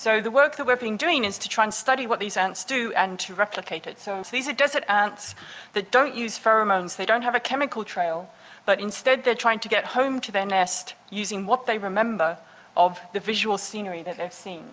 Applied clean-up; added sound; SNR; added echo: none; none; none; none.